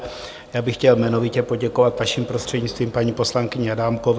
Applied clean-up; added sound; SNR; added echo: none; none; none; none.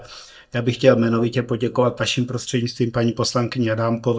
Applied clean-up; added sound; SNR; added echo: neural mask model DeepFilterNet 3.